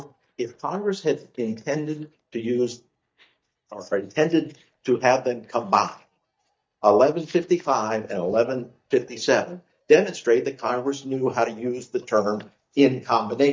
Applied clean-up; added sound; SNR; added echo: neural mask model DeepFilterNet 3.